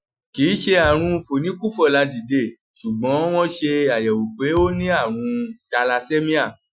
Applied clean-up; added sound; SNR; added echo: classical method Wiener filter.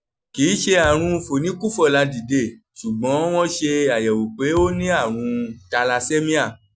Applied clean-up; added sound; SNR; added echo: none; Thump, thud; 16 dB; none.